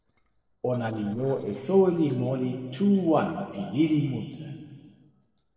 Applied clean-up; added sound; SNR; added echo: neural separator model SepFormer DNS4.